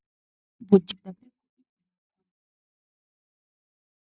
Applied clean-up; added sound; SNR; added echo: neural mask model DeepFilterNet 3.